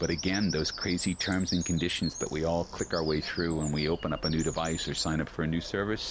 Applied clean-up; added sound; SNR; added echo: none; Bird vocalization, bird call, bird song; 10 dB; none.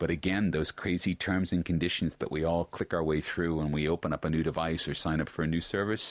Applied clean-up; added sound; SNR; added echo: none; none; none; none.